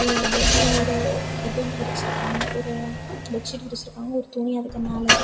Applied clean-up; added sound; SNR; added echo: none; Engine starting / Car; -3 dB; reverberation time 1.8 s.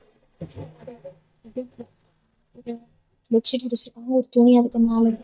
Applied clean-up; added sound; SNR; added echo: neural mask model DeepFilterNet 3.